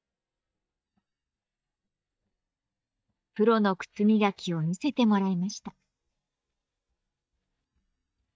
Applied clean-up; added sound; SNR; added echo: neural mask model DeepFilterNet 3.